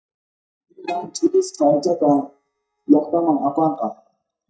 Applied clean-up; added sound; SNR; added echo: neural mask model DeepFilterNet 3.